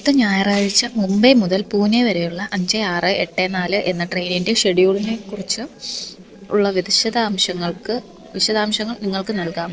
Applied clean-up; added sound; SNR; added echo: neural separator model SepFormer DNS4.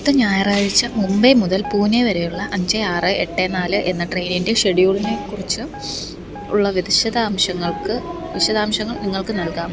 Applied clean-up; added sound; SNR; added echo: none; Guitar; 17 dB; none.